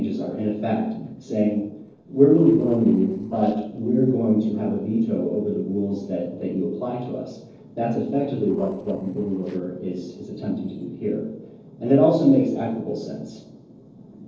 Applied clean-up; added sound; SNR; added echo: neural separator model SepFormer DNS4.